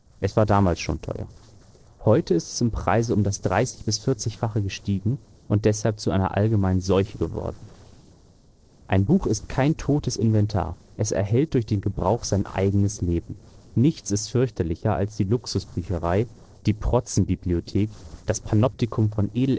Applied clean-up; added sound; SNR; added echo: neural separator model SepFormer DNS4.